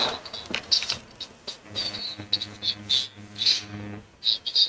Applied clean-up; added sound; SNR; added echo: neural mask model RNNoise.